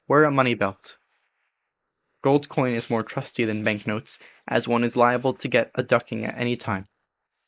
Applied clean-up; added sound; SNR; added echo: neural mask model Resemble Enhance denoiser.